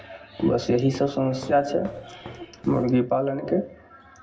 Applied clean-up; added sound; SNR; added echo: none; Walk, footsteps; 19 dB; reverberation time 0.4 s.